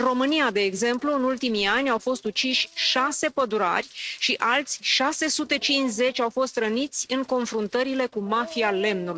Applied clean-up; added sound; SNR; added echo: neural mask model RNNoise.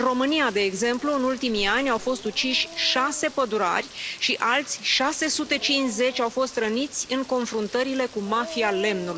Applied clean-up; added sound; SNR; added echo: none; Rain + Dog; 17 dB; none.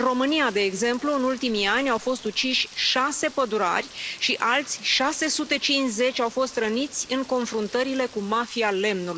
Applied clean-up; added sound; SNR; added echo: neural mask model Resemble Enhance denoiser.